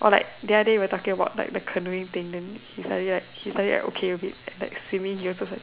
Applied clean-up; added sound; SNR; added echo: none; none; none; none.